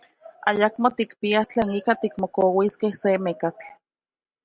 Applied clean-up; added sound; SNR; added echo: none; none; none; none.